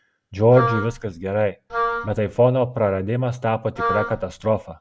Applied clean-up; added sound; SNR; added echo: none; Wind instrument, woodwind instrument; 6 dB; none.